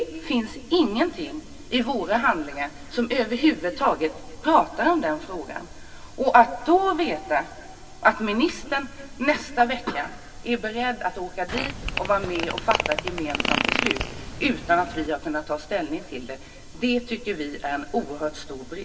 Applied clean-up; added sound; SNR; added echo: none; Fart; 3 dB; reverberation time 2.5 s.